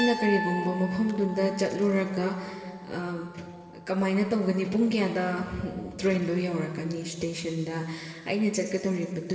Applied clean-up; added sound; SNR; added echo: none; Piano; 13 dB; reverberation time 2.5 s.